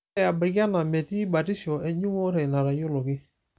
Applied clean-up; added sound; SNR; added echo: none; none; none; none.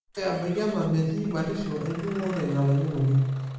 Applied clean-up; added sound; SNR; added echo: none; Engine starting / Bus; 19 dB; reverberation time 0.8 s.